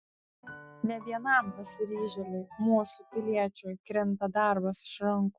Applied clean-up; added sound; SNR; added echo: classical method Wiener filter.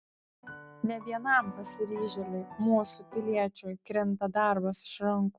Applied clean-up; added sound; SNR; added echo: none; Piano; 16 dB; none.